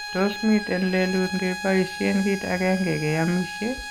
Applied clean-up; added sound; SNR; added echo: none; Bowed string instrument; 10 dB; none.